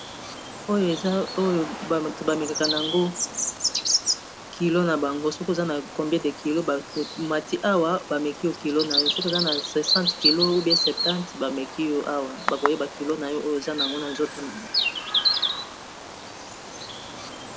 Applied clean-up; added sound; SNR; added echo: none; Bird vocalization, bird call, bird song; 3 dB; none.